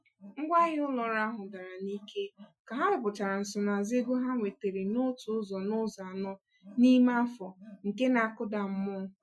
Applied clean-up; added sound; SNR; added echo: classical method Wiener filter.